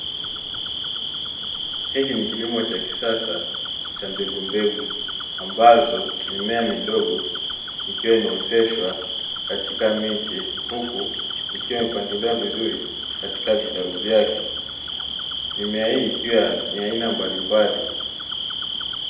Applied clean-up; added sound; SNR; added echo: none; Cricket; 4 dB; reverberation time 0.8 s.